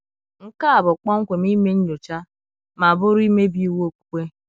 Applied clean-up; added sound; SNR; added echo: none; none; none; none.